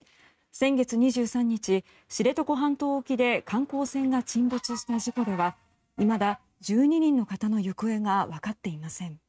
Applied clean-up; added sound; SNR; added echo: neural mask model RNNoise.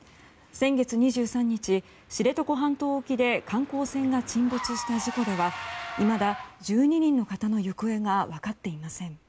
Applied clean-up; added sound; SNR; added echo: none; Engine / Car; 15 dB; none.